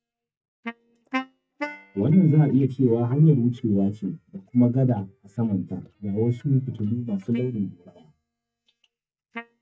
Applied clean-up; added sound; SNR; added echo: neural mask model DeepFilterNet 3.